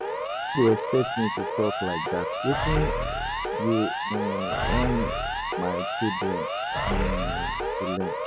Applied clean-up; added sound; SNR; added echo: none; Siren + Animal; -1 dB; none.